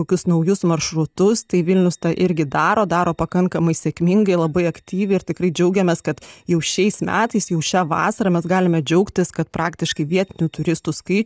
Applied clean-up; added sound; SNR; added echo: neural mask model DeepFilterNet 3.